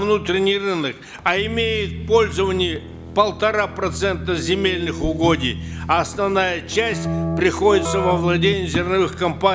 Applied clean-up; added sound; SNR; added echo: none; Keyboard (musical); 8 dB; none.